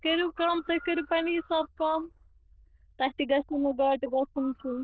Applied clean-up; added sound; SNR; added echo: neural diffusion model UNIVERSE++.